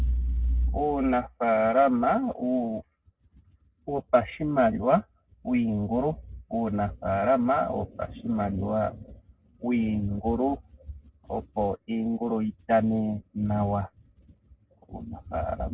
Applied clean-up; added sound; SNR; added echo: none; none; none; none.